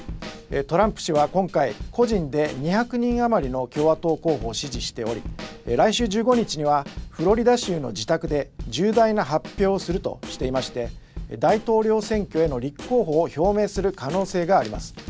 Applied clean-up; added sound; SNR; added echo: none; Snare drum / Drum kit; 14 dB; none.